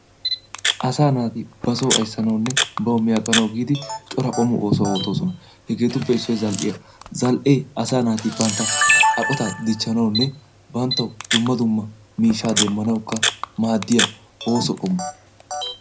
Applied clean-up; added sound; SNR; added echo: none; Camera; 4 dB; reverberation time 0.3 s.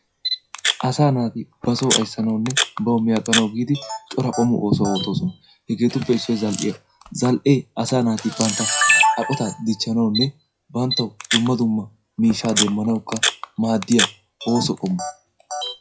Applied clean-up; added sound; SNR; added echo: classical method WPE with log-MMSE.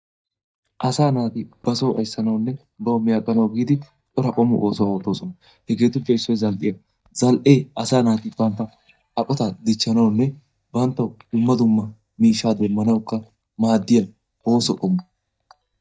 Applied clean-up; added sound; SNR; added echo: neural mask model DeepFilterNet 3.